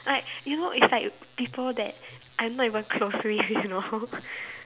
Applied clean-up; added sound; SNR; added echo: none; none; none; none.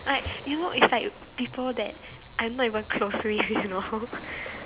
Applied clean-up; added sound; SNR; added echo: none; Waves, surf; 15 dB; none.